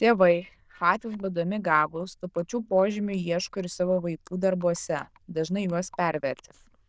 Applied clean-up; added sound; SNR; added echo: neural diffusion model UNIVERSE++.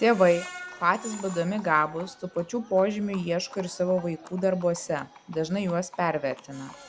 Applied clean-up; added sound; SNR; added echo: none; Screech + Livestock, farm animals, working animals; 18 dB; none.